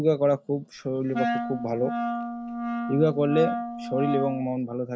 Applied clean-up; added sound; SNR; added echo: none; Wind instrument, woodwind instrument; 4 dB; none.